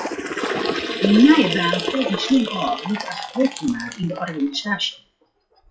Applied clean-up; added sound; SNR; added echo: classical method WPE with log-MMSE.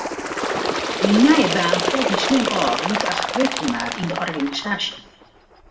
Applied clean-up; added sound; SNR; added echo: none; Bird; 2 dB; reverberation time 0.6 s.